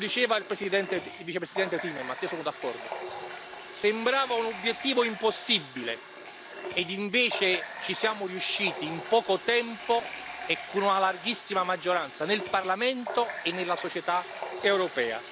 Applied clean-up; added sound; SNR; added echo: none; Water tap, faucet; 11 dB; none.